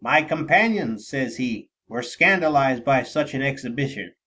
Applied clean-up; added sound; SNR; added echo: none; none; none; none.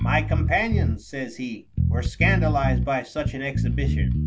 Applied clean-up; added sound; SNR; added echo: none; Bass guitar; -4 dB; none.